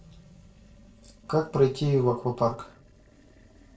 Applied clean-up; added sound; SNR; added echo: neural separator model SepFormer DNS4.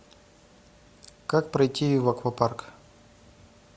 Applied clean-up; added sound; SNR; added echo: none; none; none; none.